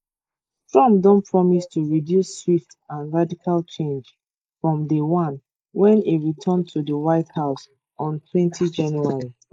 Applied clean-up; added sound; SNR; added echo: neural mask model Resemble Enhance denoiser.